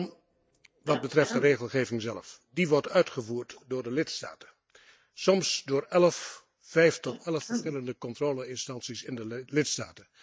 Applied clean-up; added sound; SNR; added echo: neural mask model DeepFilterNet 3.